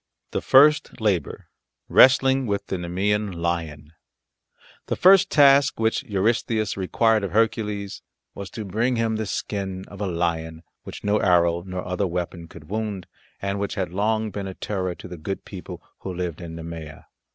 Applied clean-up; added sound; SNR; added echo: none; none; none; none.